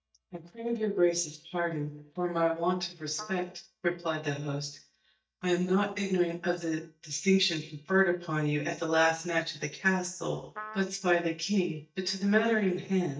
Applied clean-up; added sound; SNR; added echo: neural mask model DeepFilterNet 3.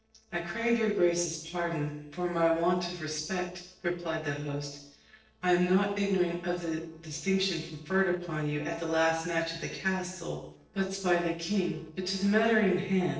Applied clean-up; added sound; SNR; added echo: neural separator model SepFormer DNS4.